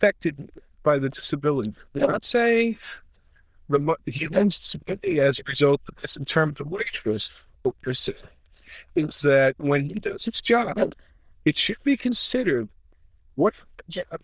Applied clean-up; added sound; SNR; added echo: neural diffusion model UNIVERSE++.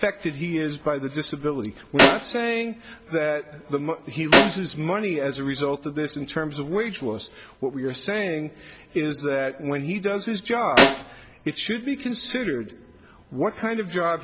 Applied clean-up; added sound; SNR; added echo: none; Snare drum; -4 dB; none.